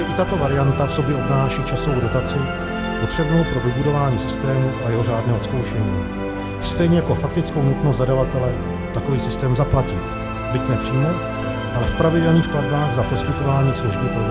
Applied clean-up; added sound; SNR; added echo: none; Musical instrument; 3 dB; none.